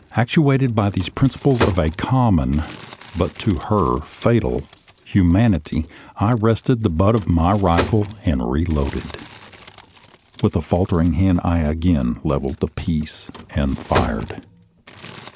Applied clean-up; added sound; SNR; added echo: none; Crumpling, crinkling; 14 dB; none.